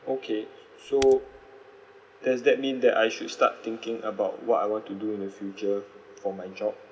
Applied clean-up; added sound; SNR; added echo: none; Typing; 14 dB; none.